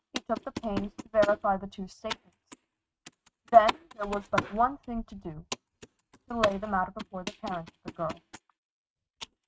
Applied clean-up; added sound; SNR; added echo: neural mask model RNNoise.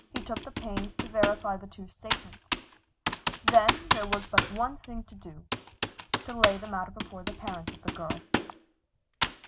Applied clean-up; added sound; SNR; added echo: none; Computer keyboard; -1 dB; none.